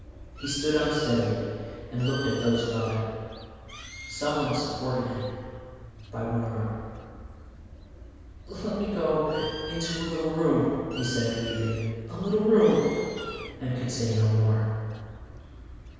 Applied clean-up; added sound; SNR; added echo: none; Bird; 13 dB; reverberation time 1.9 s.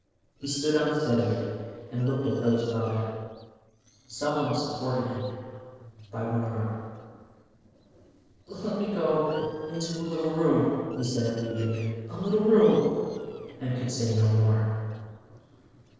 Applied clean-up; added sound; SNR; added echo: neural separator model SepFormer DNS4.